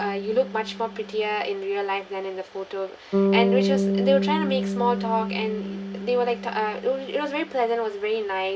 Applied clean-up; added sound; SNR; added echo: none; Bass guitar; 2 dB; none.